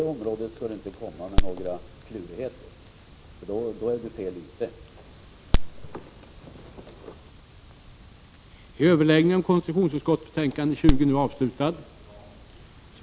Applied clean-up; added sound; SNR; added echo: none; Crack; -2 dB; none.